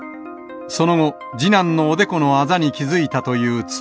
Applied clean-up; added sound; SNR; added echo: none; none; none; none.